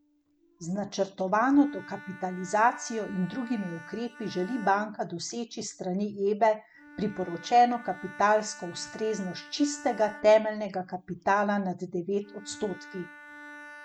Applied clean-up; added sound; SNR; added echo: none; Bowed string instrument; 19 dB; none.